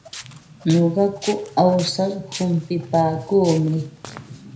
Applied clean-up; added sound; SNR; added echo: none; Walk, footsteps; 18 dB; reverberation time 0.5 s.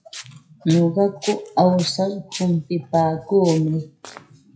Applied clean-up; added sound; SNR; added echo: classical method WPE with log-MMSE.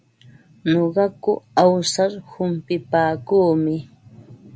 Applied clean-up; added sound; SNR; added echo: none; none; none; none.